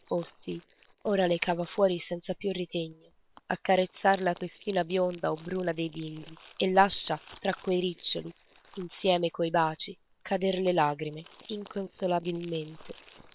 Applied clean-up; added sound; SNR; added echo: neural separator model SepFormer WHAM!.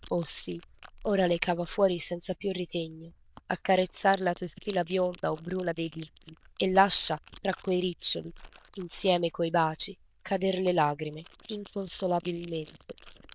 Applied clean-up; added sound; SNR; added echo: neural diffusion model UNIVERSE++.